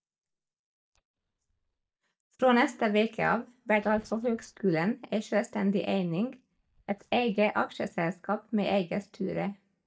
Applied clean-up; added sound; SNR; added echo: neural mask model DeepFilterNet 3.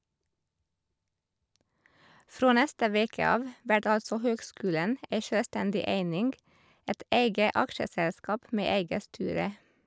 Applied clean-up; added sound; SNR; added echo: none; none; none; none.